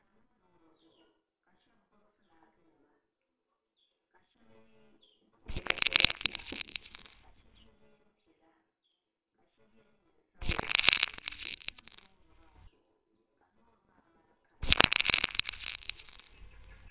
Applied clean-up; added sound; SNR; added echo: neural separator model SepFormer WHAMR!.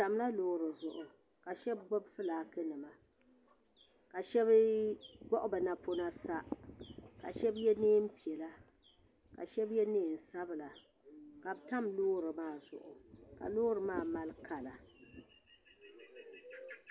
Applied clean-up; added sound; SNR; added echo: none; none; none; none.